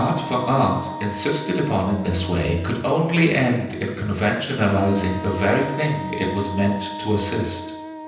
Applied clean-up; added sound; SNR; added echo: none; Wind instrument, woodwind instrument; 11 dB; reverberation time 0.9 s.